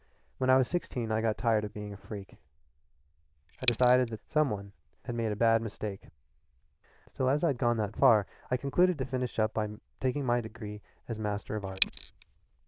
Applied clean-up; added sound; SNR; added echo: neural diffusion model UNIVERSE++.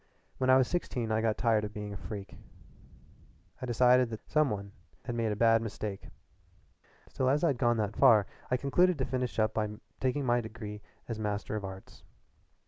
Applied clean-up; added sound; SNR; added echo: none; none; none; none.